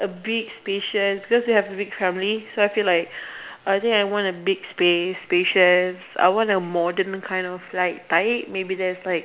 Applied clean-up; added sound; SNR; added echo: none; none; none; none.